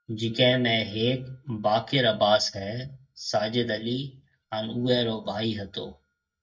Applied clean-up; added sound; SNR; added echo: neural mask model DeepFilterNet 3.